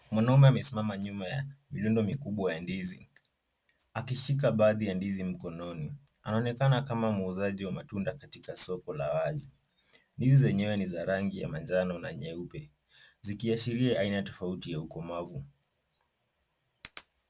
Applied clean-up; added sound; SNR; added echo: none; none; none; none.